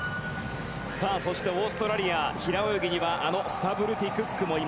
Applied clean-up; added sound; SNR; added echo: none; Piano; 17 dB; none.